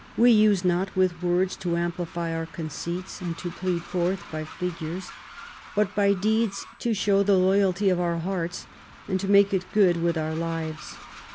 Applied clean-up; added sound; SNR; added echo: none; Train; 20 dB; none.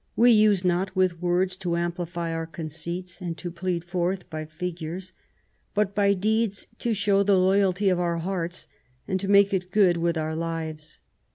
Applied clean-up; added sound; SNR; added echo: none; none; none; none.